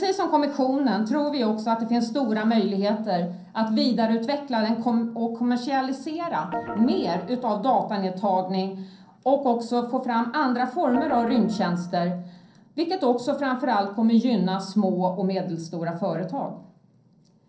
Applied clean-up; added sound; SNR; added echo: neural separator model SepFormer DNS4.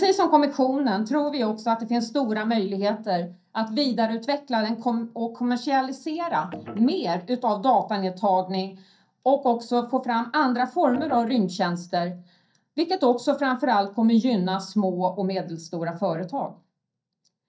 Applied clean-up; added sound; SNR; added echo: neural mask model DeepFilterNet 3.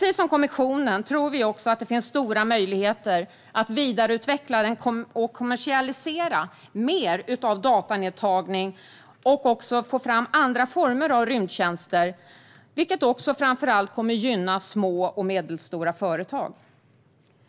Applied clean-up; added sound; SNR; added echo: none; none; none; none.